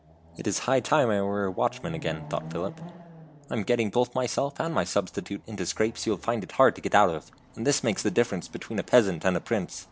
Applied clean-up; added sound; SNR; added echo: none; Chatter / Car passing by / Motorcycle / Traffic noise, roadway noise / Accelerating, revving, vroom; 20 dB; none.